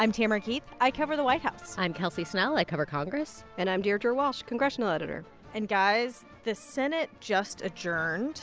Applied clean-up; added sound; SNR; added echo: none; none; none; none.